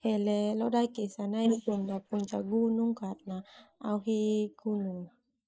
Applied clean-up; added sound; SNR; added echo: neural mask model Resemble Enhance denoiser.